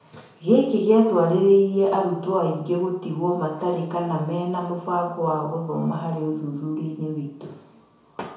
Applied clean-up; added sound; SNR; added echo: none; none; none; reverberation time 0.6 s.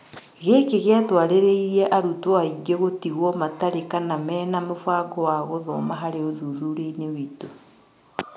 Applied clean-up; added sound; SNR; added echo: none; none; none; none.